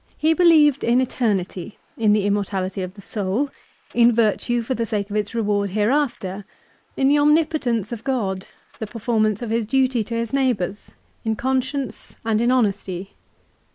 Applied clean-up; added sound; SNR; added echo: neural mask model Resemble Enhance denoiser.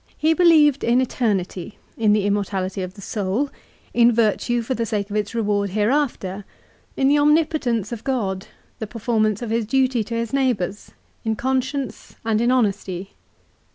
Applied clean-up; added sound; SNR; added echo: none; none; none; none.